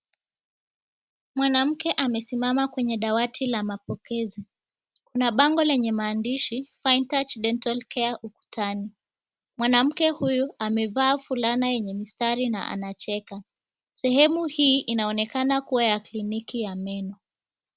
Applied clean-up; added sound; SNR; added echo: none; none; none; none.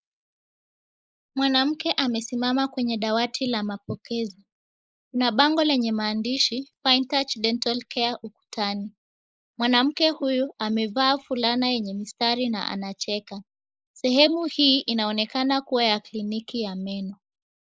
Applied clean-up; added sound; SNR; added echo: neural mask model Resemble Enhance denoiser.